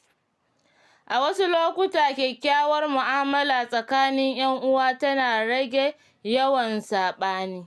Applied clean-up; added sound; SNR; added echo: none; none; none; none.